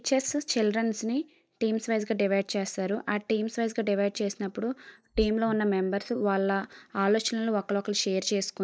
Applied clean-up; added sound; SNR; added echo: neural mask model DeepFilterNet 3.